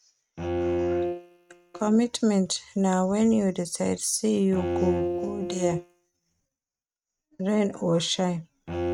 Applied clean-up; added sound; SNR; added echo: neural mask model RNNoise.